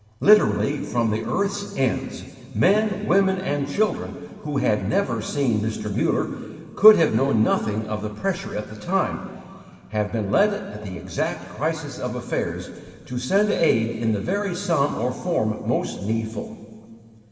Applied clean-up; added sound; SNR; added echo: none; none; none; reverberation time 2.5 s.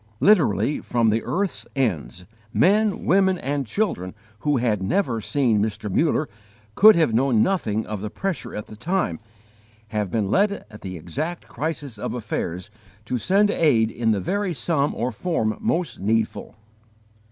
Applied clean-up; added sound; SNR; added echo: none; none; none; none.